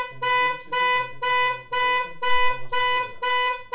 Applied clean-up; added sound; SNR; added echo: none; Alarm / Car; -4 dB; reverberation time 0.3 s.